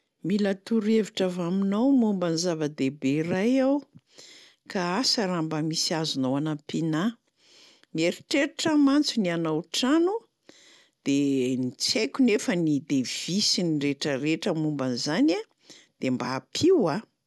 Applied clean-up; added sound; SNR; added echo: none; none; none; none.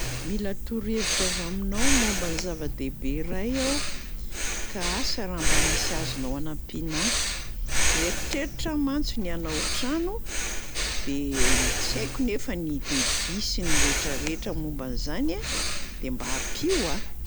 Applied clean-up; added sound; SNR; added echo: none; Breathing; -5 dB; none.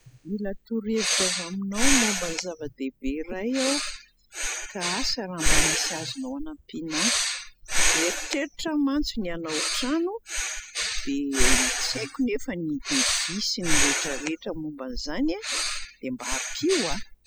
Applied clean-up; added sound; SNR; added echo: classical method spectral subtraction.